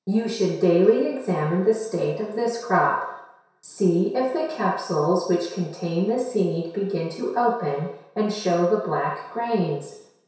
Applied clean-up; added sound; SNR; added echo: none; none; none; reverberation time 0.7 s.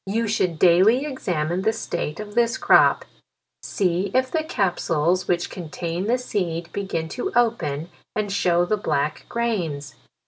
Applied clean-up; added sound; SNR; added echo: none; none; none; none.